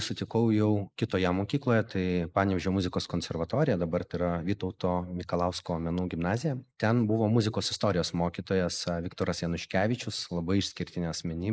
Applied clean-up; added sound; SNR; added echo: neural mask model Resemble Enhance denoiser.